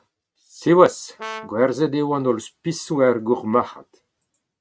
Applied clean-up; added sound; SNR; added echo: neural mask model RNNoise.